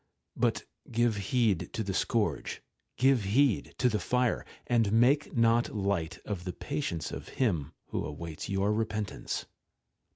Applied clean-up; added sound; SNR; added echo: none; none; none; none.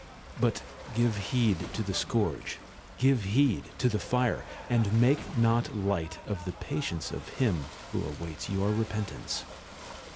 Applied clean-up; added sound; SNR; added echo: none; Car + Ocean / Boat, Water vehicle; 15 dB; none.